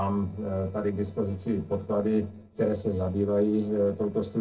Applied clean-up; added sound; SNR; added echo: neural separator model SepFormer DNS4.